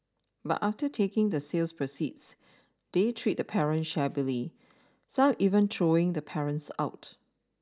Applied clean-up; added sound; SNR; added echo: none; none; none; none.